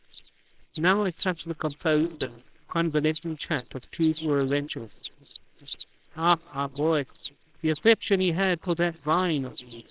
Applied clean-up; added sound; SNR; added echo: neural separator model SepFormer WHAMR!.